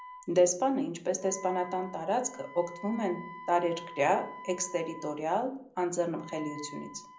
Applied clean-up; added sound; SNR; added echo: none; Wind instrument, woodwind instrument; 16 dB; reverberation time 0.5 s.